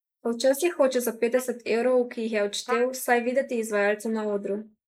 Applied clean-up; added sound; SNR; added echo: neural mask model Resemble Enhance denoiser.